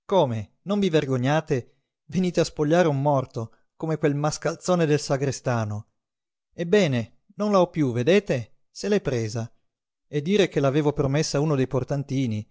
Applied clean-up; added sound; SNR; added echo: none; none; none; none.